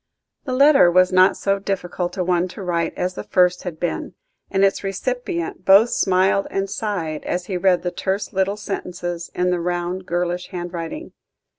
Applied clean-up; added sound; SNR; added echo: none; none; none; none.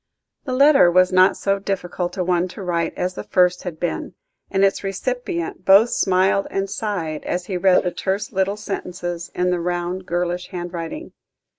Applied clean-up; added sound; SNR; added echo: neural mask model Resemble Enhance denoiser.